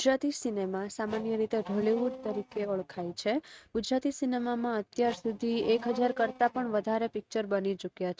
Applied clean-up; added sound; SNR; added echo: neural mask model RNNoise.